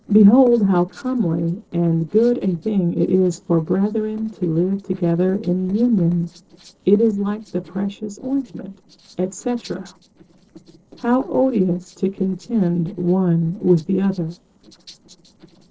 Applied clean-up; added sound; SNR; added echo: neural separator model SepFormer DNS4.